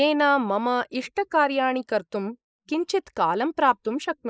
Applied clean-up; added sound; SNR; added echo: neural mask model Resemble Enhance denoiser.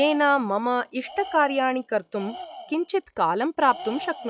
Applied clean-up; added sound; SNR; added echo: classical method log-MMSE.